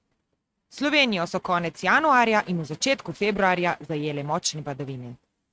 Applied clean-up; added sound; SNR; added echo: neural mask model RNNoise.